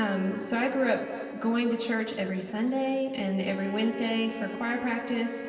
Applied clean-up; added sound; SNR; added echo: none; Wind instrument, woodwind instrument; 13 dB; reverberation time 2.4 s.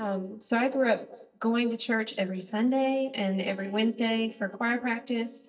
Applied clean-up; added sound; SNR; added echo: neural mask model DeepFilterNet 3.